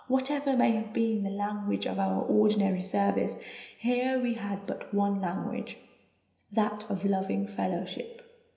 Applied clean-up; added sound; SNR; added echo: none; none; none; reverberation time 0.9 s.